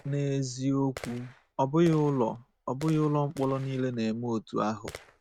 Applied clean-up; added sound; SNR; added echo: neural mask model RNNoise.